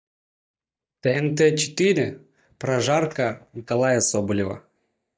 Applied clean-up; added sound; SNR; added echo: neural mask model DeepFilterNet 3.